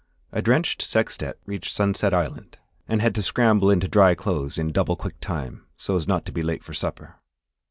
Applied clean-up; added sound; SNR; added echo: none; none; none; none.